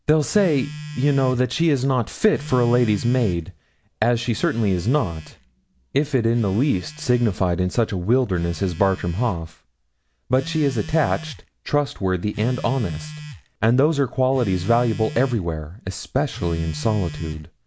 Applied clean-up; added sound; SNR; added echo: none; Telephone; 15 dB; none.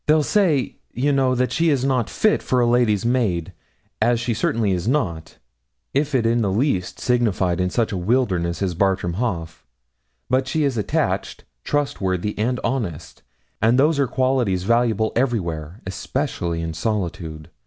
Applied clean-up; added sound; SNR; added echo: none; none; none; none.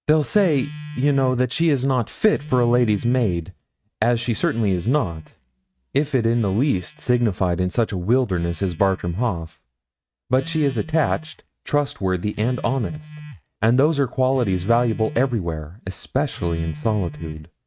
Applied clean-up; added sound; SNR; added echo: neural mask model RNNoise.